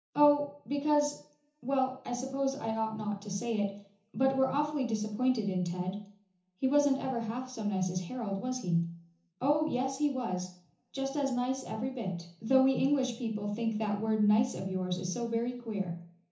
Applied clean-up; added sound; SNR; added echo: none; none; none; reverberation time 0.7 s.